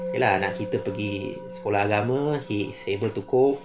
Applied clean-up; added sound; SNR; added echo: none; Musical instrument; 12 dB; none.